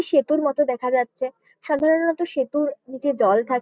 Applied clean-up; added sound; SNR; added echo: none; none; none; none.